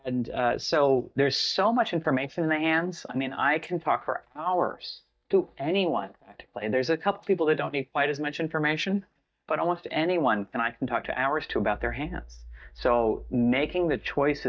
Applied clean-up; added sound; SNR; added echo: neural mask model DeepFilterNet 3.